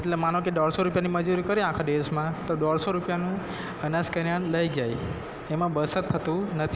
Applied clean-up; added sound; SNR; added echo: none; Train; 15 dB; none.